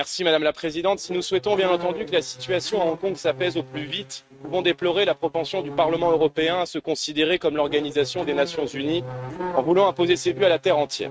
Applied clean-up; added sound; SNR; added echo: neural mask model RNNoise.